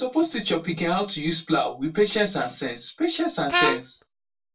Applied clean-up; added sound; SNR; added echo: none; Harmonica; -1 dB; reverberation time 0.2 s.